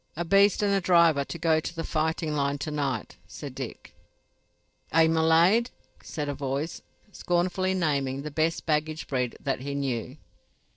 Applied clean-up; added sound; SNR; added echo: neural separator model SepFormer DNS4.